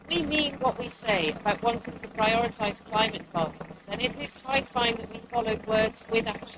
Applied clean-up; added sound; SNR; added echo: neural mask model RNNoise.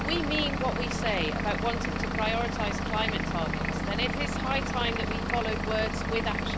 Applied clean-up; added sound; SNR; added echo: none; Engine / Vehicle; -2 dB; none.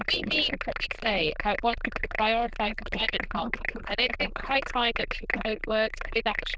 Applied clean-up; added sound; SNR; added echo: neural diffusion model UNIVERSE++.